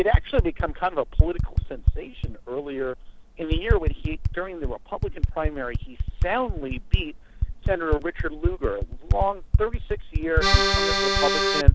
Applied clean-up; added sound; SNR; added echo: none; Typing + Accordion; -5 dB; none.